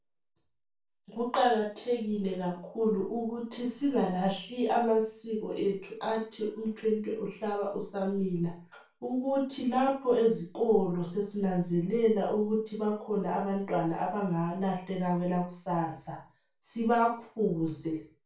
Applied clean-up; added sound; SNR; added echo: none; none; none; reverberation time 0.3 s.